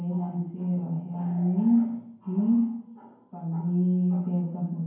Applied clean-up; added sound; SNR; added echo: none; none; none; reverberation time 0.9 s.